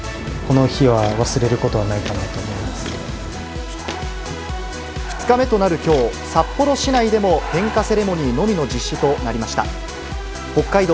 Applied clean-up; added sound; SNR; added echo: none; Breathing + Walk, footsteps; 18 dB; none.